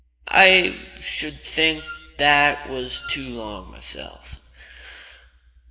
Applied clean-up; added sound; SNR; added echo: none; Wind instrument, woodwind instrument; 17 dB; reverberation time 1.4 s.